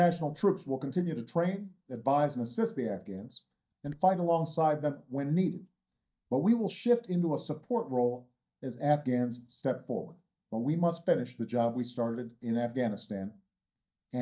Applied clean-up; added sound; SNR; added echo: neural mask model DeepFilterNet 3.